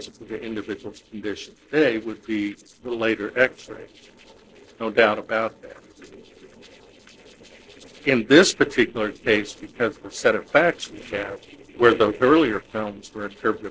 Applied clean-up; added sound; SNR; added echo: neural separator model SepFormer DNS4.